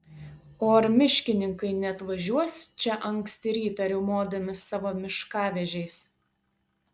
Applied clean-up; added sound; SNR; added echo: none; none; none; none.